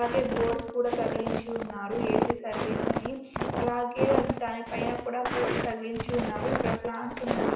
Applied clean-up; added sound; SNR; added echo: none; Walk, footsteps; 0 dB; reverberation time 0.9 s.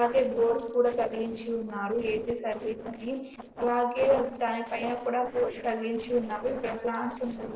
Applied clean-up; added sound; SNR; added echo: neural separator model SepFormer DNS4.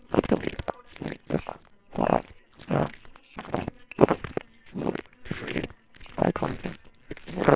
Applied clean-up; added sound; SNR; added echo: neural separator model SepFormer WHAMR!.